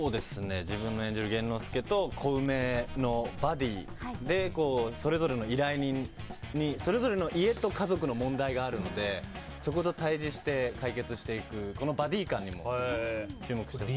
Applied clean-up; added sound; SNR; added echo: none; Engine; 17 dB; none.